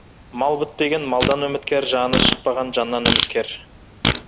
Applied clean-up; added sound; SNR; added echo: none; Fart; 3 dB; none.